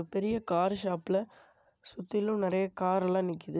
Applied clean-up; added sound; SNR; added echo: none; none; none; none.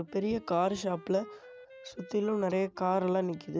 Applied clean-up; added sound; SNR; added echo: none; Wind instrument, woodwind instrument; 20 dB; none.